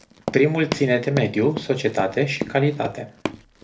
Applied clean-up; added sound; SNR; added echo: none; Run; 11 dB; reverberation time 0.3 s.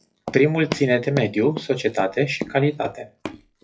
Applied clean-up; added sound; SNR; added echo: classical method WPE with log-MMSE.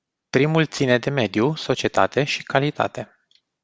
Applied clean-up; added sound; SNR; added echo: none; none; none; none.